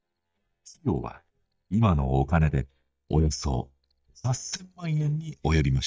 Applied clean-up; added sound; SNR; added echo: neural mask model DeepFilterNet 3.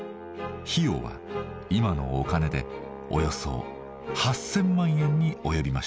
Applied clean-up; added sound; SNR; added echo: none; none; none; none.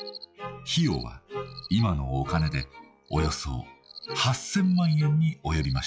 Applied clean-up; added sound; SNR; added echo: classical method log-MMSE.